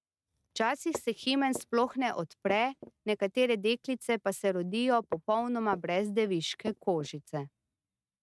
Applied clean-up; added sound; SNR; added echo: neural mask model RNNoise.